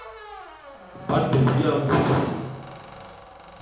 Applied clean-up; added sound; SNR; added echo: none; Squeak; 17 dB; reverberation time 0.9 s.